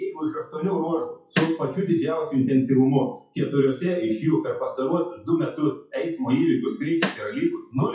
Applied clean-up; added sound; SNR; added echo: classical method WPE with log-MMSE.